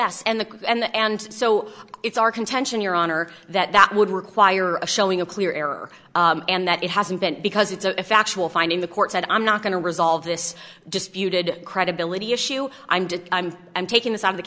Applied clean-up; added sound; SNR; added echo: none; none; none; none.